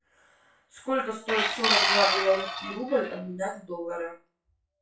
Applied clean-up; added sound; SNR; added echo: classical method WPE with log-MMSE.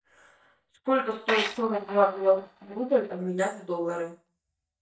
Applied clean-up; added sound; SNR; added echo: neural mask model DeepFilterNet 3.